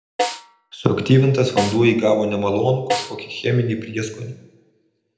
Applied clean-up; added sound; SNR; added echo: none; Snare drum; 9 dB; reverberation time 0.7 s.